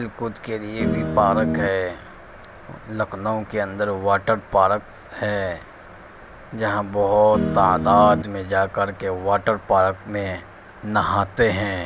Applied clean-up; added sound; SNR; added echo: none; Guitar; 1 dB; none.